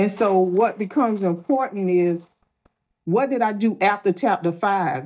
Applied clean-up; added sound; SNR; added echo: neural mask model DeepFilterNet 3.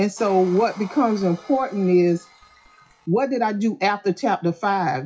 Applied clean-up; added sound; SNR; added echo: classical method WPE with log-MMSE.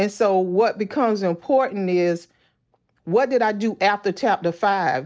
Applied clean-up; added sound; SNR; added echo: none; none; none; none.